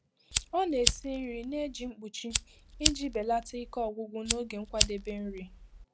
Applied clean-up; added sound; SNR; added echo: none; Fire; -1 dB; none.